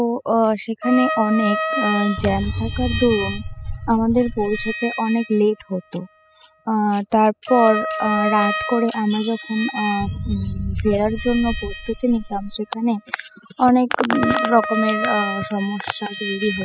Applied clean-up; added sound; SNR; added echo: classical method spectral subtraction.